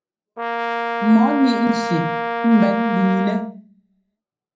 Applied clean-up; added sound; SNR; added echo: none; Brass instrument; 4 dB; reverberation time 0.5 s.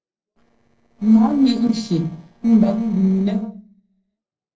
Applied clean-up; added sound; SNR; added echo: neural separator model SepFormer DNS4.